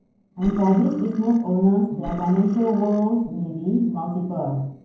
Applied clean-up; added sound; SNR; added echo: neural separator model SepFormer DNS4.